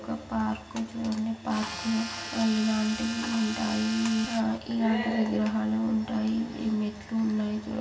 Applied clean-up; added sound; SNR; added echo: none; Tools; 9 dB; reverberation time 0.9 s.